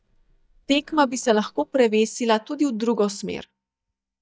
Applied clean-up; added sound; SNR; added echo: neural mask model DeepFilterNet 3.